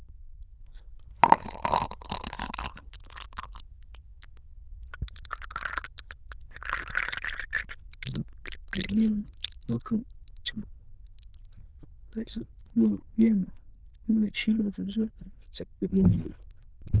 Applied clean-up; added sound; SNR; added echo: neural diffusion model UNIVERSE++.